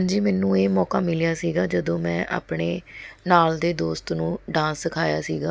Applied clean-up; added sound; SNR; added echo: none; none; none; none.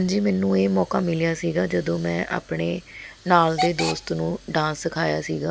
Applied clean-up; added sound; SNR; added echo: none; Hiss / Alarm / Train; 14 dB; none.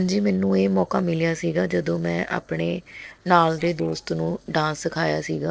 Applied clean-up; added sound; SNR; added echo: neural separator model SepFormer DNS4.